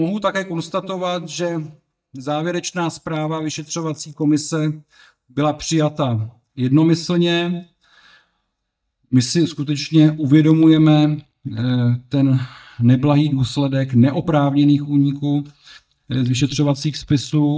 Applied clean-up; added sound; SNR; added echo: neural mask model DeepFilterNet 3.